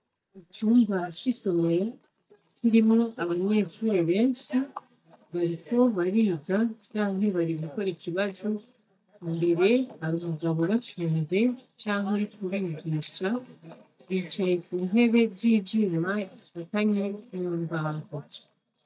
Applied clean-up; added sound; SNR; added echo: neural mask model DeepFilterNet 3.